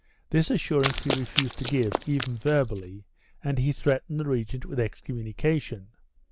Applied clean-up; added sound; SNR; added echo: none; Run; 5 dB; none.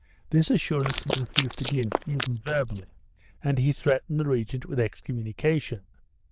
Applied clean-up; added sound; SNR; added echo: neural diffusion model UNIVERSE++.